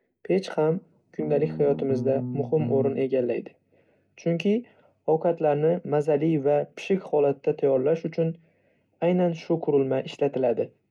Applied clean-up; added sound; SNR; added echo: none; Bass guitar; 7 dB; none.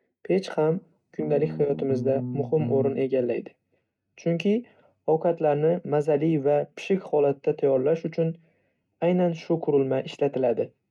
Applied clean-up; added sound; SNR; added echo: neural mask model RNNoise.